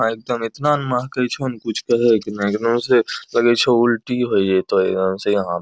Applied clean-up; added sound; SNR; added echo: none; none; none; none.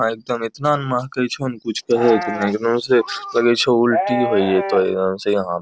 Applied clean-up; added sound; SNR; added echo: none; Livestock, farm animals, working animals; 7 dB; none.